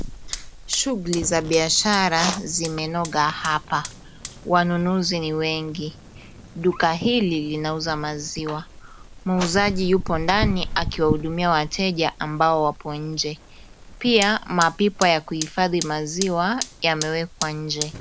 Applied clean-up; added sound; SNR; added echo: none; Fire; 11 dB; none.